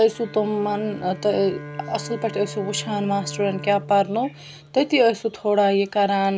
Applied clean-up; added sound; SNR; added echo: none; Bowed string instrument; 16 dB; none.